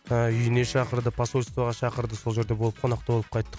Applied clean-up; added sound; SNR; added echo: none; Piano; 19 dB; none.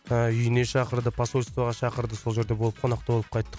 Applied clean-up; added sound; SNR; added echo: none; none; none; none.